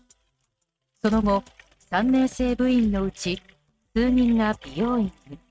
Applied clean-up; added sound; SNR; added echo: neural mask model RNNoise.